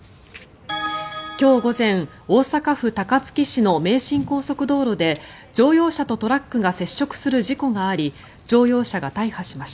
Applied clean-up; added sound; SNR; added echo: none; none; none; none.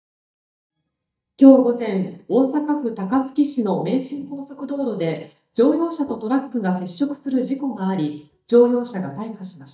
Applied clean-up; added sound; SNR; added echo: neural mask model DeepFilterNet 3.